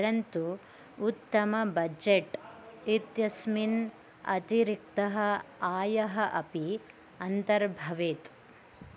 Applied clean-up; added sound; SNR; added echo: none; none; none; none.